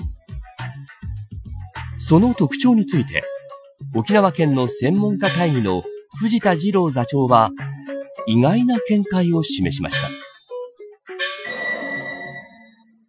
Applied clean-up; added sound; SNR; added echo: classical method Wiener filter.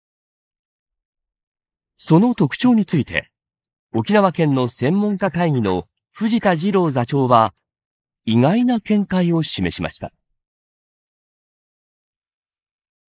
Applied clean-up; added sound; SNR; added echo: neural mask model Resemble Enhance denoiser.